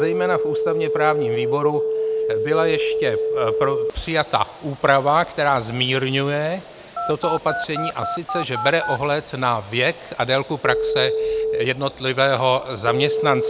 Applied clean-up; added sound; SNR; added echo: none; Telephone; 3 dB; none.